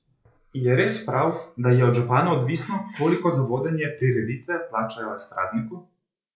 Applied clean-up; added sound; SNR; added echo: neural mask model Resemble Enhance denoiser.